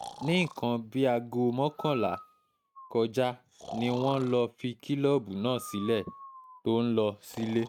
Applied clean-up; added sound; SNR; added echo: neural mask model RNNoise.